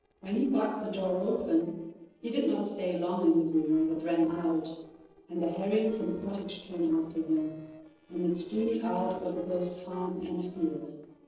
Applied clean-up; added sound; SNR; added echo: neural separator model SepFormer DNS4.